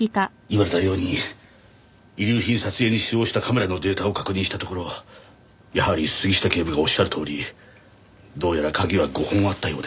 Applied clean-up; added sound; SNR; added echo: none; none; none; none.